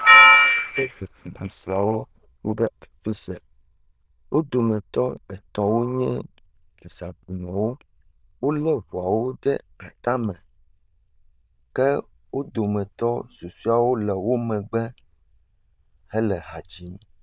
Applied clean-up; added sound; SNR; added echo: neural diffusion model UNIVERSE++.